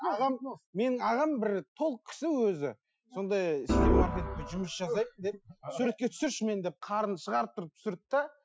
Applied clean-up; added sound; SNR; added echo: classical method Wiener filter.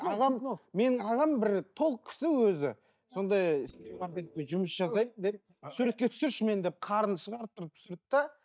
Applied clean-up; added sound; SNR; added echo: neural mask model DeepFilterNet 3.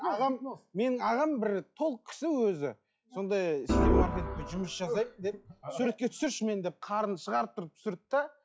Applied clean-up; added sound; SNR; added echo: classical method log-MMSE.